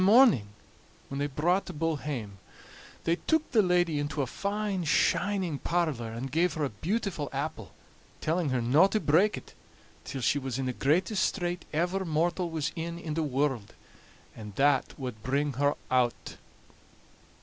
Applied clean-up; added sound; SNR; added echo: none; none; none; none.